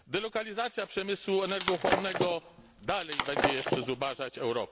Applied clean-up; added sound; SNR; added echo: none; Shatter; -1 dB; none.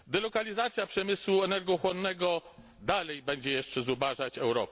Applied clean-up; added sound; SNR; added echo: none; none; none; none.